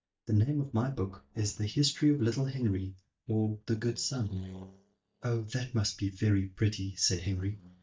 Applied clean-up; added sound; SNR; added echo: neural mask model DeepFilterNet 3.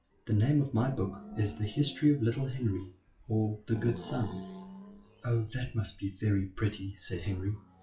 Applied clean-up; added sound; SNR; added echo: classical method WPE with log-MMSE.